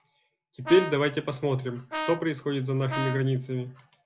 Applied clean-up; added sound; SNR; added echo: none; Brass instrument; 9 dB; none.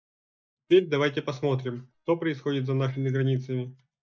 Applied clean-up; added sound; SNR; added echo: neural mask model DeepFilterNet 3.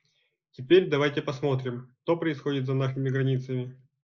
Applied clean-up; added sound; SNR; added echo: neural mask model Resemble Enhance denoiser.